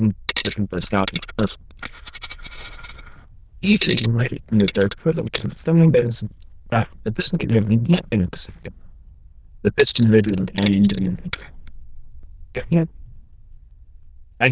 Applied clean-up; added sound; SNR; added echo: neural diffusion model UNIVERSE++.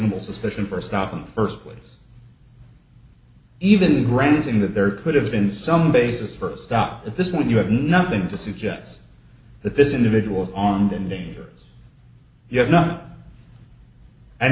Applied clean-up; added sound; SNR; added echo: none; none; none; none.